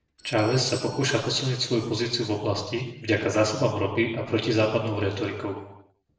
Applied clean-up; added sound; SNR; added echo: neural separator model SepFormer DNS4.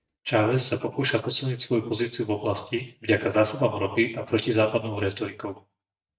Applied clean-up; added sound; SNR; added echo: neural mask model DeepFilterNet 3.